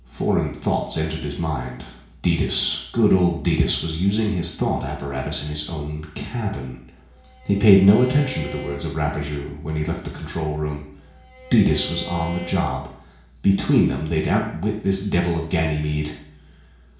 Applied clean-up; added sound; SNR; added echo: none; Bowed string instrument; 16 dB; reverberation time 0.6 s.